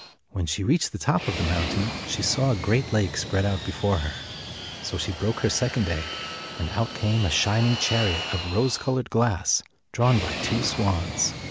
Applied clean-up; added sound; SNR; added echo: none; Fixed-wing aircraft, airplane; 9 dB; none.